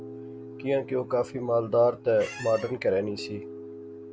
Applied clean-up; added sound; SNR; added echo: none; Piano + Squeak; 14 dB; none.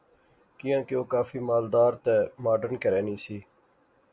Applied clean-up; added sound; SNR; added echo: none; none; none; none.